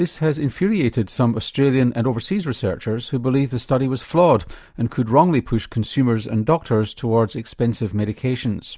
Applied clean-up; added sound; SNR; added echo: none; none; none; none.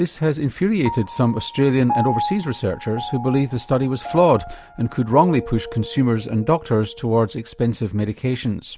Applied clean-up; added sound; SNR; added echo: none; Piano; 12 dB; none.